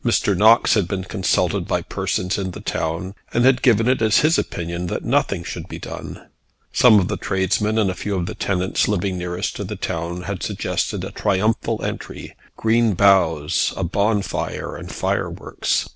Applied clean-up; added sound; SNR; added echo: none; none; none; none.